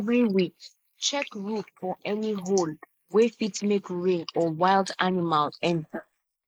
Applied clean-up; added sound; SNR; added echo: neural mask model Resemble Enhance denoiser.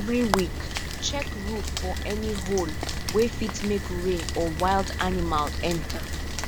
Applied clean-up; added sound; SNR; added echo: none; Rain; 2 dB; none.